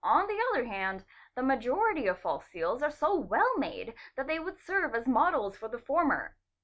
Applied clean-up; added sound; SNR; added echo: none; none; none; none.